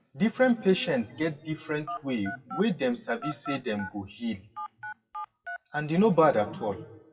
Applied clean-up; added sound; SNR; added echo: classical method WPE with log-MMSE.